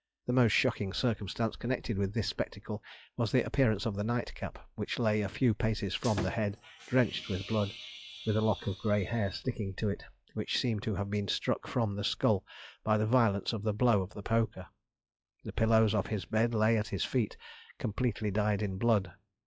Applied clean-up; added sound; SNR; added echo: classical method log-MMSE.